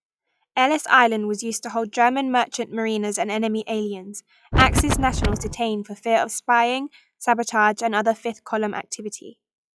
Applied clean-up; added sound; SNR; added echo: classical method log-MMSE.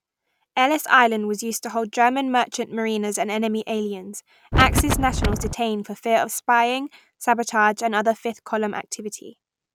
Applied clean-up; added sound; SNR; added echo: none; Wind; -1 dB; none.